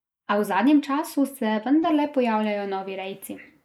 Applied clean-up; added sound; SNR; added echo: neural mask model Resemble Enhance denoiser.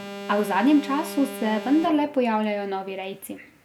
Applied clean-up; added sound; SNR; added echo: none; Alarm; 14 dB; none.